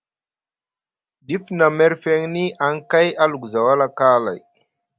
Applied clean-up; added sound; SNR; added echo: none; none; none; none.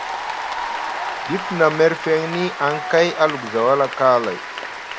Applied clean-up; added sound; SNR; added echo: none; Applause / Cheering; 8 dB; none.